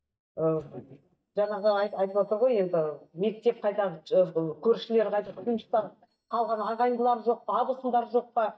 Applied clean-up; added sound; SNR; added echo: neural mask model DeepFilterNet 3.